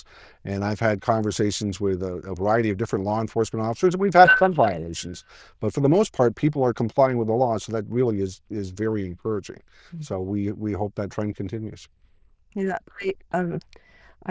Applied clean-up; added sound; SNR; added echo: neural diffusion model UNIVERSE++.